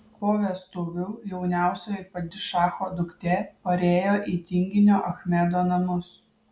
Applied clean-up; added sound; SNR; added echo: none; none; none; none.